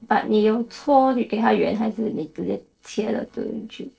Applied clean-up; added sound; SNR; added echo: neural separator model SepFormer DNS4.